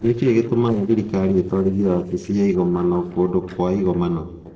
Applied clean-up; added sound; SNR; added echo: neural separator model SepFormer DNS4.